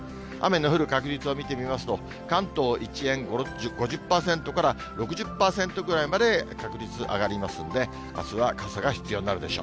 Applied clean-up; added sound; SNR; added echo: none; none; none; none.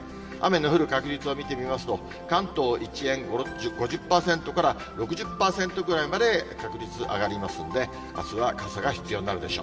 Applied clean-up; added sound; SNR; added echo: none; none; none; reverberation time 1.4 s.